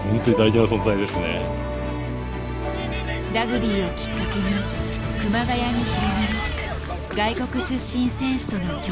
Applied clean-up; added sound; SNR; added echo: none; Cowbell; 13 dB; none.